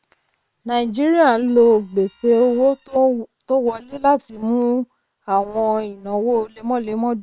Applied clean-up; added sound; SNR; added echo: neural separator model SepFormer WHAM!.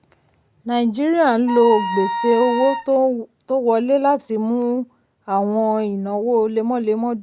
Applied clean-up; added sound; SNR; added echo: none; Wind instrument, woodwind instrument; 6 dB; none.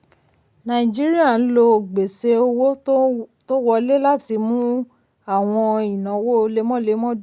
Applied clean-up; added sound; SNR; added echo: none; none; none; none.